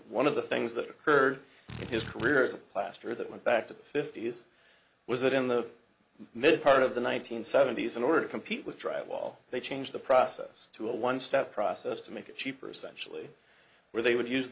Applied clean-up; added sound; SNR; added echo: none; Drill; 11 dB; none.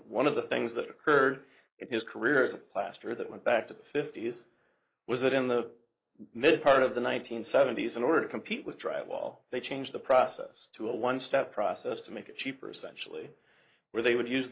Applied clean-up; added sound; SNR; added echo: neural mask model Resemble Enhance denoiser.